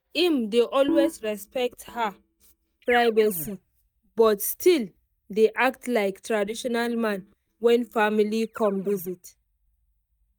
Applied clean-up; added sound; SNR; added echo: neural mask model DeepFilterNet 3.